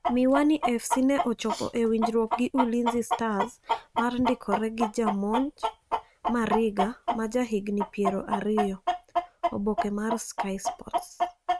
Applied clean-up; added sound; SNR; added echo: neural mask model RNNoise.